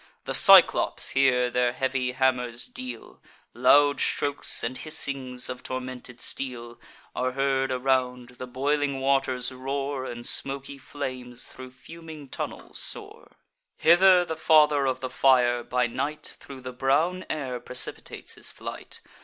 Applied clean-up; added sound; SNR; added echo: neural mask model Resemble Enhance denoiser.